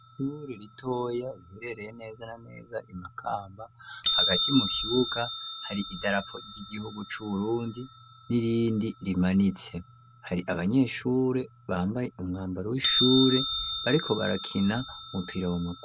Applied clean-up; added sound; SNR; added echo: none; Bell; -1 dB; none.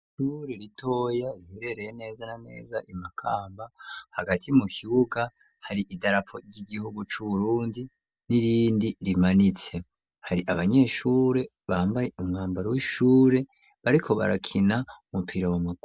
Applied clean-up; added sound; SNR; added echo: none; none; none; none.